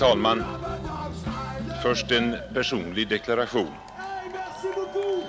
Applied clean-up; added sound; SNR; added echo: none; Cheering; 4 dB; none.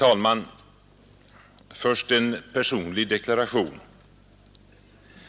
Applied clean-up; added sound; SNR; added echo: none; none; none; none.